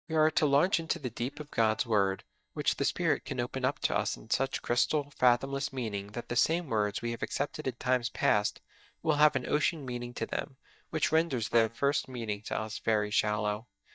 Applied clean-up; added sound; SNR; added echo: neural mask model DeepFilterNet 3.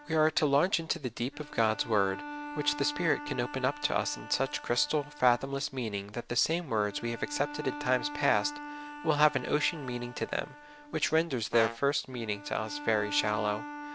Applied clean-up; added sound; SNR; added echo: none; Brass instrument + Bowed string instrument; 12 dB; none.